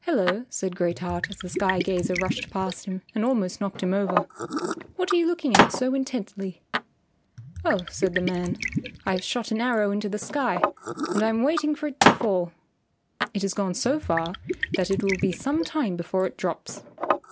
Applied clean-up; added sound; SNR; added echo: none; Liquid; 3 dB; none.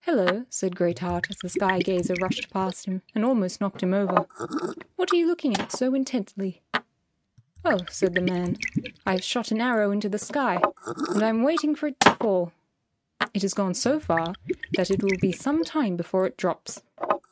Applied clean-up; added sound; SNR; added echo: neural mask model RNNoise.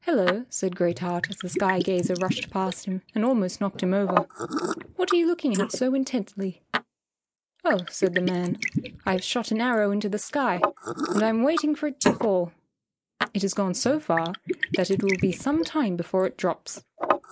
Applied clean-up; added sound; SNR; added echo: neural mask model Resemble Enhance denoiser.